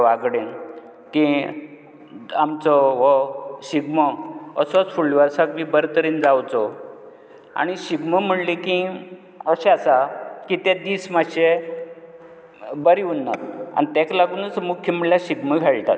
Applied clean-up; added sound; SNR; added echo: none; none; none; none.